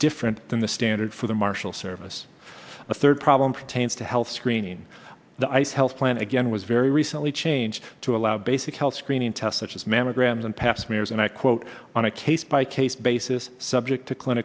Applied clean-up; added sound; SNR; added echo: none; none; none; none.